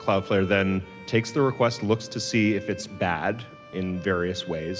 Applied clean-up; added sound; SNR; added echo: none; Bowed string instrument; 17 dB; none.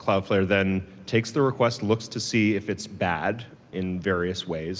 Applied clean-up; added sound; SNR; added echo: none; none; none; none.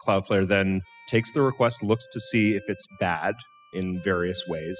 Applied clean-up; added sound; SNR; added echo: classical method spectral subtraction.